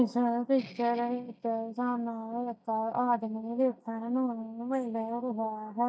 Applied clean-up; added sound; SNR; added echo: neural mask model DeepFilterNet 3.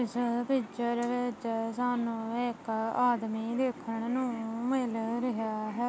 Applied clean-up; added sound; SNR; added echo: none; none; none; none.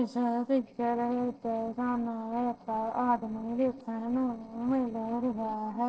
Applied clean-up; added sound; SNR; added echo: neural separator model SepFormer DNS4.